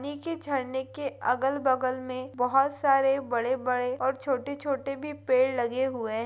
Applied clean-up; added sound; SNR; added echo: none; none; none; none.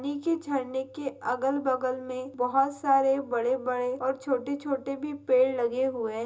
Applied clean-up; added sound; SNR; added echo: none; none; none; reverberation time 0.2 s.